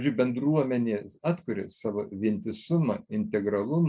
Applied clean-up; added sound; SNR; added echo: none; none; none; none.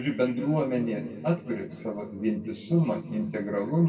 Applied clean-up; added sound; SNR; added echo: none; none; none; reverberation time 1.8 s.